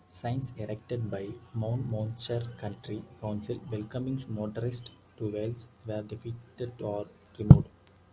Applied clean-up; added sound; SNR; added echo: none; none; none; none.